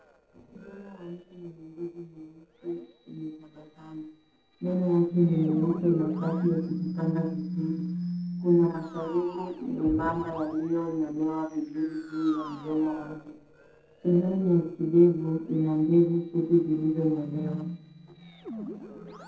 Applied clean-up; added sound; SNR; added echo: neural separator model SepFormer DNS4.